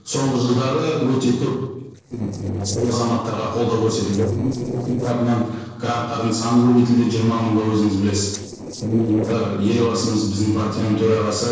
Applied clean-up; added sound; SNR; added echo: neural separator model SepFormer DNS4.